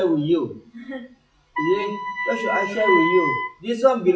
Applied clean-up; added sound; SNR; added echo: classical method WPE with log-MMSE.